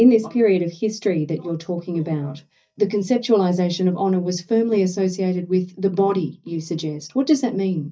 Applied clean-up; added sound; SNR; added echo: neural mask model DeepFilterNet 3.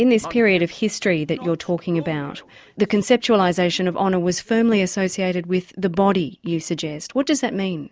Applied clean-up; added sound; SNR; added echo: none; none; none; none.